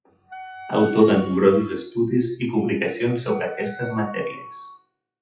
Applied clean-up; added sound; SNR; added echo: classical method WPE with log-MMSE.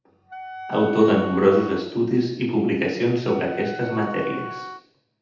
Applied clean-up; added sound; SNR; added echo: none; Wind instrument, woodwind instrument; 12 dB; reverberation time 0.8 s.